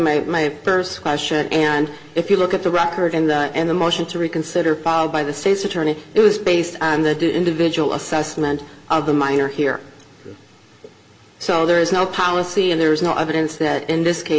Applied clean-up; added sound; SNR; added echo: none; none; none; reverberation time 0.7 s.